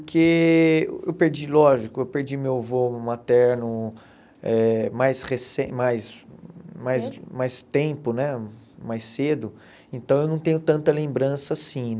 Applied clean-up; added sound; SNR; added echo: none; none; none; none.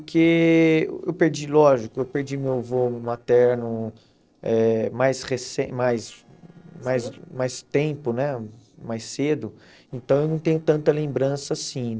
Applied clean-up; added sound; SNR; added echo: neural separator model SepFormer DNS4.